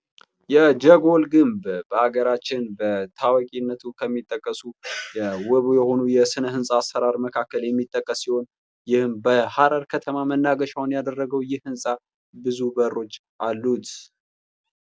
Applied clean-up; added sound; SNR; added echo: none; none; none; none.